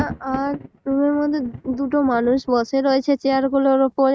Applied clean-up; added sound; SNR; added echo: neural mask model RNNoise.